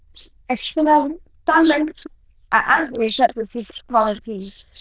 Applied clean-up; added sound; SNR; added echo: neural diffusion model UNIVERSE++.